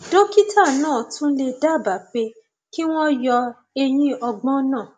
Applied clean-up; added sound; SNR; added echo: none; none; none; none.